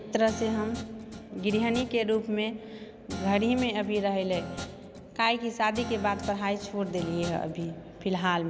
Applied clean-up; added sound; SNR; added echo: none; Guitar; 12 dB; none.